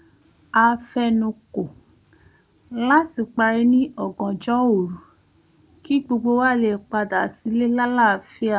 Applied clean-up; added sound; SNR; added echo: none; none; none; none.